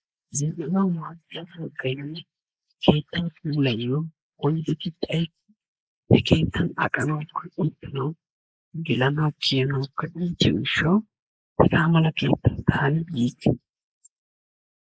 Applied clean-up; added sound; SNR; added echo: neural mask model Resemble Enhance denoiser.